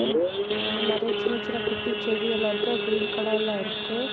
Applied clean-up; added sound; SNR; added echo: none; Idling / Sawing / Accelerating, revving, vroom; -3 dB; none.